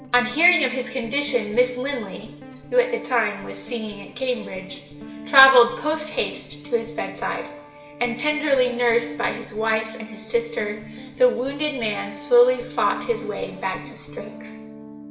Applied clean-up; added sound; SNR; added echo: none; Guitar; 15 dB; reverberation time 0.8 s.